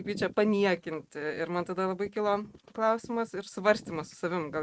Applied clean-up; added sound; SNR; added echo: neural mask model RNNoise.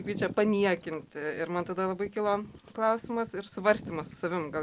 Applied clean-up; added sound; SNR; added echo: none; Bird vocalization, bird call, bird song; 16 dB; none.